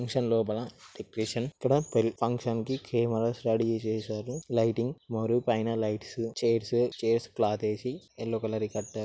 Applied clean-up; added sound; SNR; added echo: none; none; none; none.